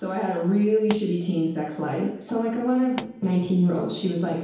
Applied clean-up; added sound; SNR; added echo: none; Explosion; 17 dB; reverberation time 2.2 s.